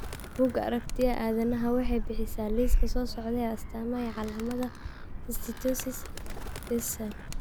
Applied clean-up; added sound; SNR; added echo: none; Animal; 1 dB; none.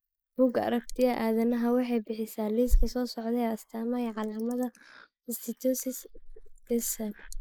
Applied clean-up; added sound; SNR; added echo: neural mask model Resemble Enhance denoiser.